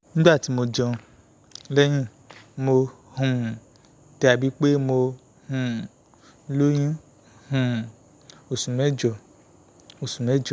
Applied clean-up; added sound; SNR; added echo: none; none; none; none.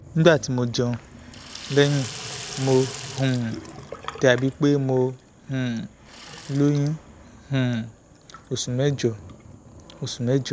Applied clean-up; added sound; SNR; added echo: none; Sink (filling or washing) / Water tap, faucet; 16 dB; none.